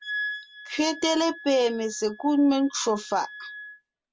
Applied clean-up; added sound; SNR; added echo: none; Wind instrument, woodwind instrument; 13 dB; none.